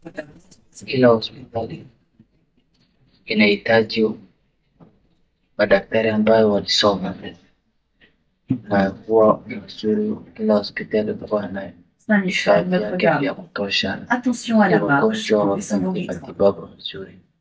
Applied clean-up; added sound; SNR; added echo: neural mask model DeepFilterNet 3.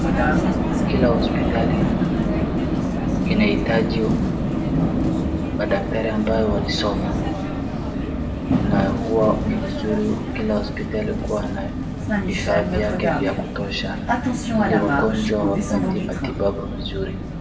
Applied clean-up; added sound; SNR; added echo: none; Vehicle; -4 dB; reverberation time 0.6 s.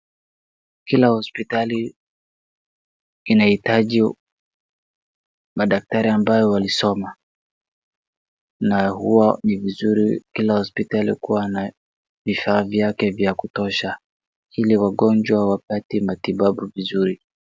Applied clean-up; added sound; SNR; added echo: none; none; none; none.